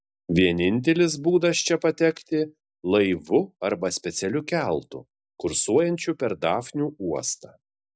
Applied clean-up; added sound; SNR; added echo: none; none; none; none.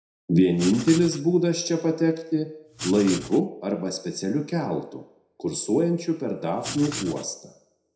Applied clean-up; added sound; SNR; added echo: none; Writing; 11 dB; reverberation time 0.6 s.